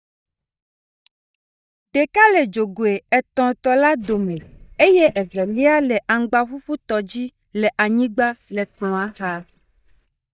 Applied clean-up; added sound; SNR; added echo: neural mask model DeepFilterNet 3.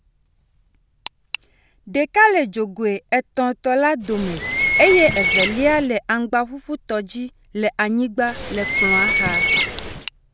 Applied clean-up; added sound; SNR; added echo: none; Bird; -1 dB; none.